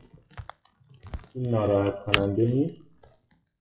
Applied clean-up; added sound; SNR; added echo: classical method WPE with log-MMSE.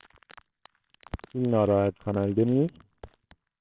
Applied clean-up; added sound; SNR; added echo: neural separator model SepFormer WHAMR!.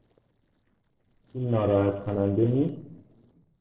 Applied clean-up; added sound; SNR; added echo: neural separator model SepFormer DNS4.